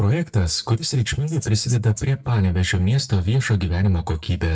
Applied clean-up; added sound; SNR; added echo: neural mask model DeepFilterNet 3.